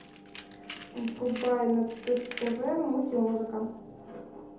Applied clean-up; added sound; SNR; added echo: none; Tools; 17 dB; reverberation time 2.0 s.